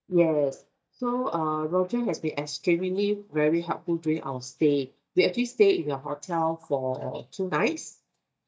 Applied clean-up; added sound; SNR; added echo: neural mask model DeepFilterNet 3.